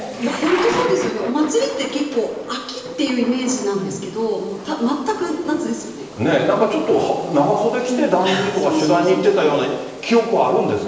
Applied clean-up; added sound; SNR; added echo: none; Thunder / Rain; 14 dB; reverberation time 1.0 s.